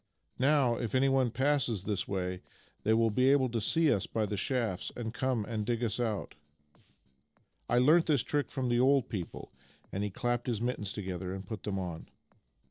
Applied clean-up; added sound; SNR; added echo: neural separator model SepFormer DNS4.